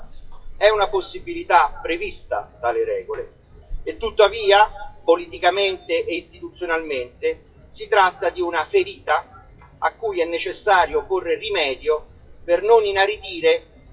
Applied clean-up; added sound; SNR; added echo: classical method WPE with log-MMSE.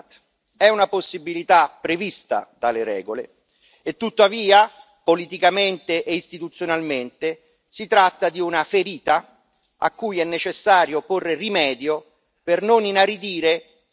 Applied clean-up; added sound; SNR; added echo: none; none; none; none.